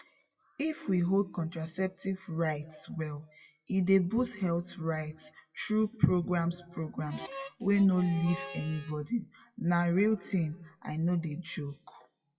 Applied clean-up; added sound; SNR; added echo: classical method WPE with log-MMSE.